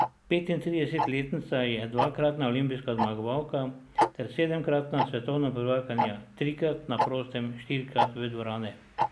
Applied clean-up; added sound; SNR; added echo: none; Tick-tock; 4 dB; none.